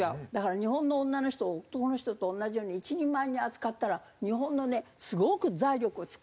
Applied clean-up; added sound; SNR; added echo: none; none; none; none.